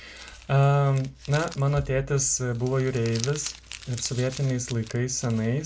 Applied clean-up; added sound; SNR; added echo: none; Crumpling, crinkling; 17 dB; reverberation time 0.2 s.